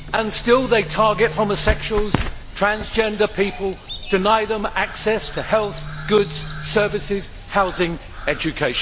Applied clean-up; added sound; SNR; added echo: none; Boat, Water vehicle + Crow; 12 dB; none.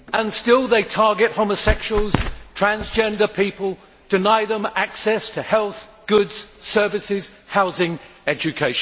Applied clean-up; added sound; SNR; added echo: none; none; none; none.